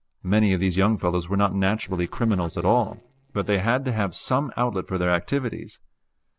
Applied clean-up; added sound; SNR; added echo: neural separator model SepFormer DNS4.